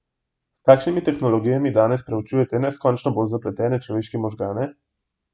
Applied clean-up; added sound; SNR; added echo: none; none; none; none.